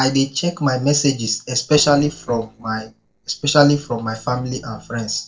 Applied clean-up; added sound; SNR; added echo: neural separator model SepFormer DNS4.